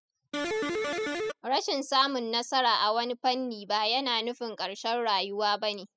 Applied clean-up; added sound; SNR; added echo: classical method spectral subtraction.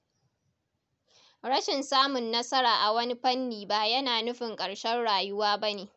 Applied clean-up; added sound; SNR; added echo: none; none; none; none.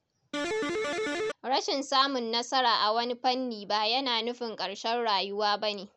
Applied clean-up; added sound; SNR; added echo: none; Electric guitar; 1 dB; none.